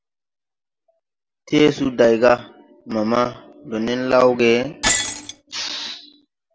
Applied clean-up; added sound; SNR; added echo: none; Shatter; 11 dB; none.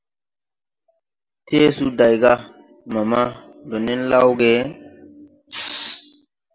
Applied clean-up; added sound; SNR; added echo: none; none; none; none.